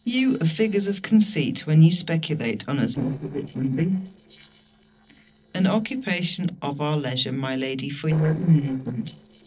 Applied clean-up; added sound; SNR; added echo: neural separator model SepFormer DNS4.